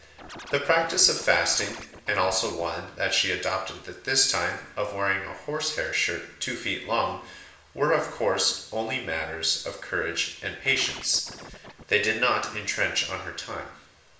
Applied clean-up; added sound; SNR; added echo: none; Scratching (performance technique); 16 dB; reverberation time 0.7 s.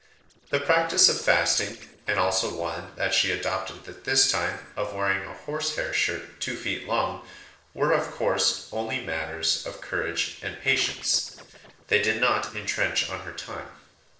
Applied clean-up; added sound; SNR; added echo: neural separator model SepFormer DNS4.